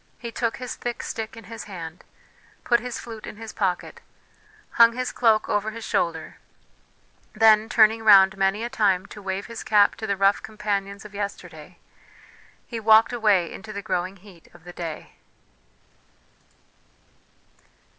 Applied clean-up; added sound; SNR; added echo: none; none; none; none.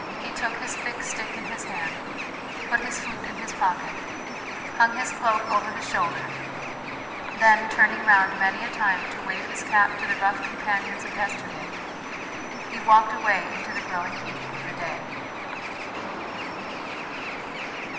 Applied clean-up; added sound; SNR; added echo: none; Bird; 6 dB; reverberation time 2.2 s.